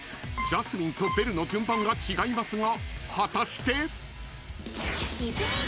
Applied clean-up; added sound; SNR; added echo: none; none; none; none.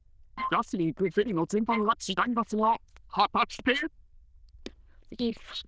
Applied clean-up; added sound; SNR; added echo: neural diffusion model UNIVERSE++.